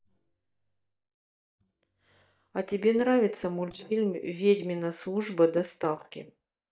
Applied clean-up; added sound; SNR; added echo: neural mask model DeepFilterNet 3.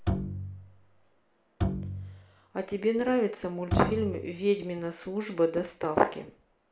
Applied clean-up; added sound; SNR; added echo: none; Bowed string instrument; 4 dB; reverberation time 0.4 s.